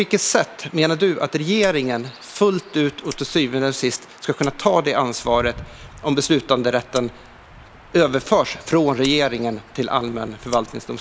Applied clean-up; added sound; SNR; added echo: none; Fire + Stream / Chirp, tweet / Wind; 20 dB; none.